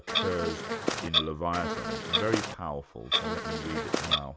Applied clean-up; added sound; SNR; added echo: none; Clock + Buzz; -3 dB; none.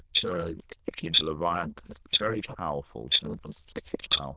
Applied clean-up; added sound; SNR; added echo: neural diffusion model UNIVERSE++.